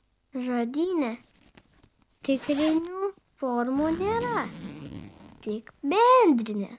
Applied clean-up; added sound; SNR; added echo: none; Zipper (clothing); 17 dB; none.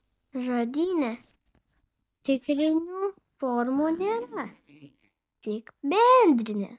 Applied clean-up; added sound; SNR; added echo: neural mask model DeepFilterNet 3.